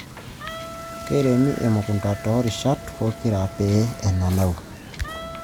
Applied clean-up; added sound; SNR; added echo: none; Wind instrument, woodwind instrument + Wind / Boat, Water vehicle; 13 dB; none.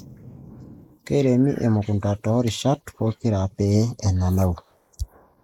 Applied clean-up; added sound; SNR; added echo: neural mask model Resemble Enhance denoiser.